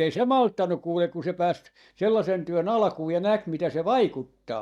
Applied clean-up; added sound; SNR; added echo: neural mask model DeepFilterNet 3.